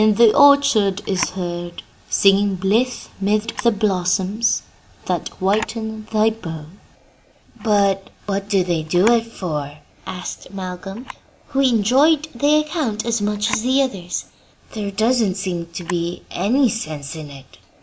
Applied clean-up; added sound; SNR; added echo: none; Camera; 20 dB; none.